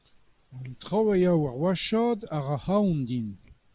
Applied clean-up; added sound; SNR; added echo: none; none; none; none.